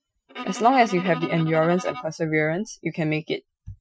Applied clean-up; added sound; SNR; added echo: classical method Wiener filter.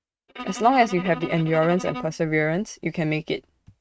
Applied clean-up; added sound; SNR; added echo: neural mask model RNNoise.